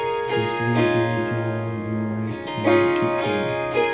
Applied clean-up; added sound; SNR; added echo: none; Harp; -5 dB; reverberation time 0.9 s.